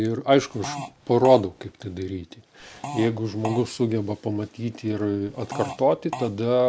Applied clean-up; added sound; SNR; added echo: none; Fart; 13 dB; none.